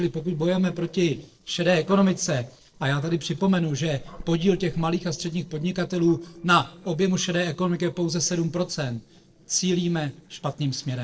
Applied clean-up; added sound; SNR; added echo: neural separator model SepFormer DNS4.